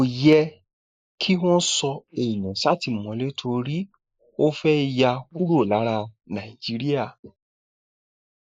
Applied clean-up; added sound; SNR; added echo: neural mask model Resemble Enhance denoiser.